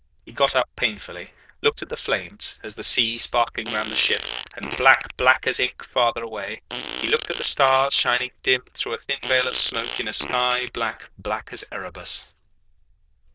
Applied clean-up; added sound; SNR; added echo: neural diffusion model UNIVERSE++.